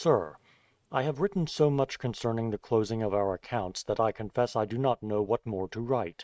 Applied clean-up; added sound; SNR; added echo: neural mask model RNNoise.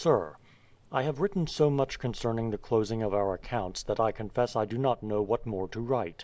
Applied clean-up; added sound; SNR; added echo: none; Rain; 18 dB; none.